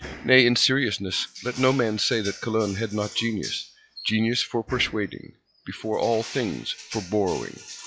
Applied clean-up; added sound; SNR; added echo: classical method log-MMSE.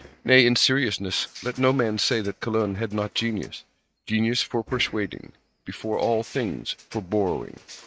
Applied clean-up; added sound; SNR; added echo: neural mask model RNNoise.